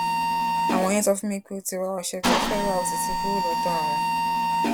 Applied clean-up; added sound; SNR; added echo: none; Mechanisms; -3 dB; none.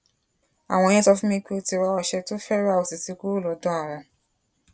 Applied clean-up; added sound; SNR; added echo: none; none; none; none.